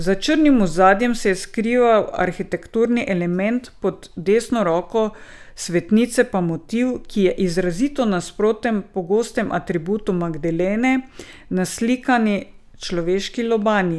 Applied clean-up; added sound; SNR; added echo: none; none; none; none.